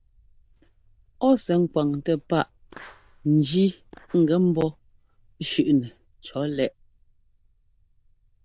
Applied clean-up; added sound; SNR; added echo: neural diffusion model UNIVERSE++.